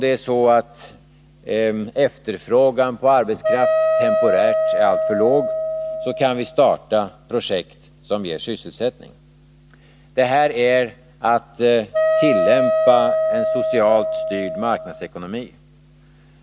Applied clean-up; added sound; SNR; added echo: none; Wind instrument, woodwind instrument; -1 dB; none.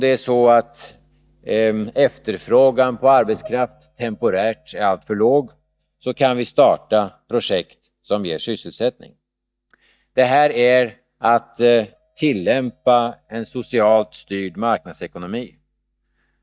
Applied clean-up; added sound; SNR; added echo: neural mask model DeepFilterNet 3.